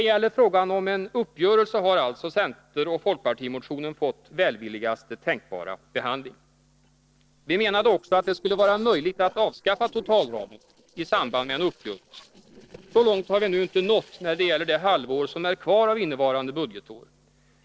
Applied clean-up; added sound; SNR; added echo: neural separator model SepFormer DNS4.